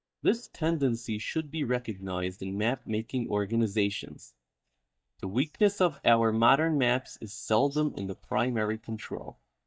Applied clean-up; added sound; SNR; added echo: neural mask model DeepFilterNet 3.